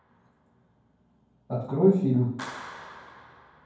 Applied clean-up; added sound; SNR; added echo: none; Clapping; 18 dB; reverberation time 0.9 s.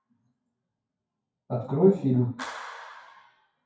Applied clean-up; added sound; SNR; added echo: classical method WPE with log-MMSE.